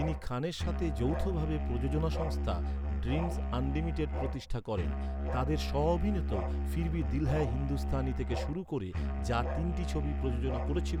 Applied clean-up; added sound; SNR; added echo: none; Musical instrument; -1 dB; none.